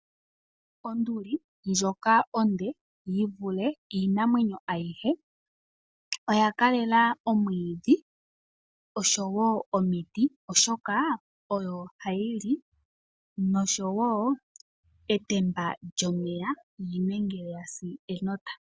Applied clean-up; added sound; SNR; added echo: none; none; none; none.